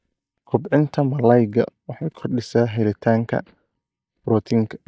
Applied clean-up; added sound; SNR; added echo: neural mask model DeepFilterNet 3.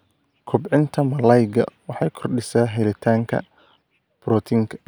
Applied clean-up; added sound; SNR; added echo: none; none; none; none.